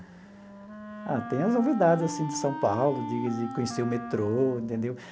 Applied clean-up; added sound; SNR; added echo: none; Wind instrument, woodwind instrument; 10 dB; none.